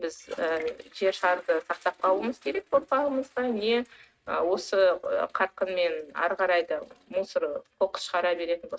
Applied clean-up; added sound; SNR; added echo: neural mask model RNNoise.